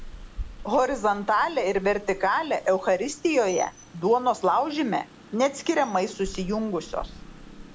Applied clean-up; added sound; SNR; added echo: none; Rain; 16 dB; none.